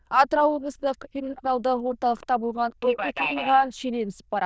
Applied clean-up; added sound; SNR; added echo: neural diffusion model UNIVERSE++.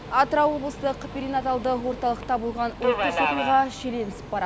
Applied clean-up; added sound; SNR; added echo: none; Subway, metro, underground; 6 dB; none.